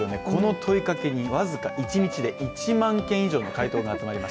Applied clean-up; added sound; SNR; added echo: none; Bowed string instrument; 12 dB; none.